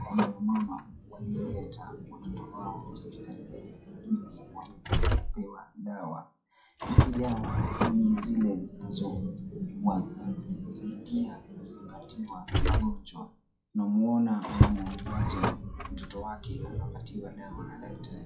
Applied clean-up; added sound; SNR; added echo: classical method WPE with log-MMSE.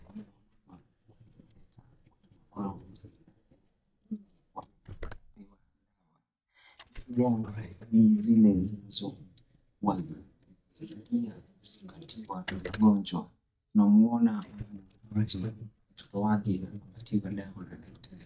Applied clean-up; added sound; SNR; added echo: neural mask model DeepFilterNet 3.